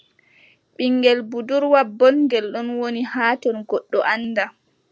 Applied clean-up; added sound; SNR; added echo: none; none; none; none.